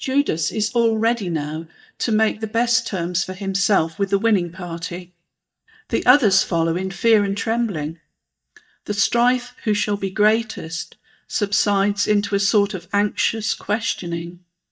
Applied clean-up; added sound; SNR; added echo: neural mask model DeepFilterNet 3.